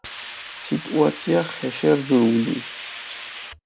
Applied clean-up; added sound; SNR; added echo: none; Hiss; 13 dB; none.